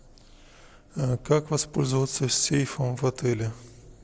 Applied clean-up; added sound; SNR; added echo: none; none; none; none.